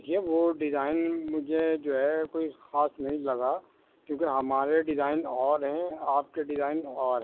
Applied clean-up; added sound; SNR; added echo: none; none; none; none.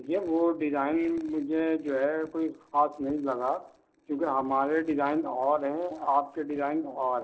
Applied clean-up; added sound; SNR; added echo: neural separator model SepFormer DNS4.